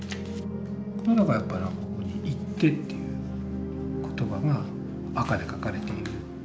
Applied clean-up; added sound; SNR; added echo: none; none; none; none.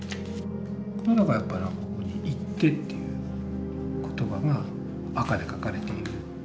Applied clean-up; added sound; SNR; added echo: none; Wind instrument, woodwind instrument; 20 dB; none.